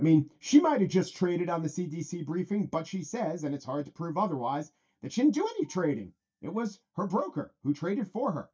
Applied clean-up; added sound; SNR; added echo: neural mask model DeepFilterNet 3.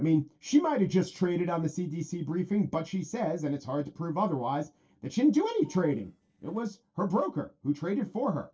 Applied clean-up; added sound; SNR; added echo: neural separator model SepFormer DNS4.